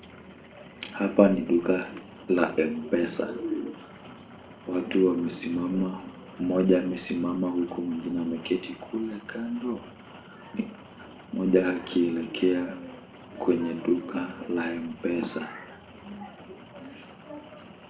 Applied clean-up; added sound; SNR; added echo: none; Rain; 19 dB; reverberation time 0.4 s.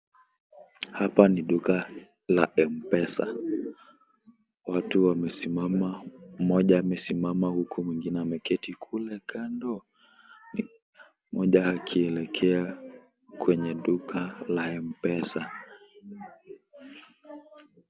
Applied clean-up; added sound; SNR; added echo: none; none; none; none.